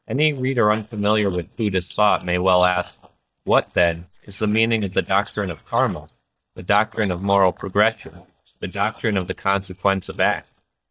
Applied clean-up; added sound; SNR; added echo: neural mask model DeepFilterNet 3.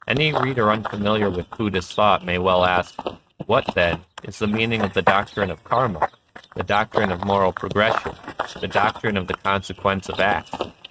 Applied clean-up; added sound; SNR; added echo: neural mask model RNNoise.